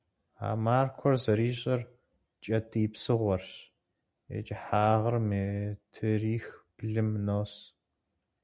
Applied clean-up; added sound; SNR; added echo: none; none; none; none.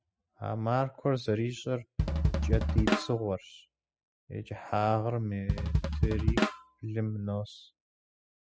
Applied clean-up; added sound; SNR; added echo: classical method spectral subtraction.